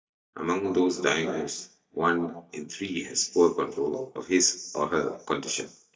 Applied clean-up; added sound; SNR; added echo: neural mask model DeepFilterNet 3.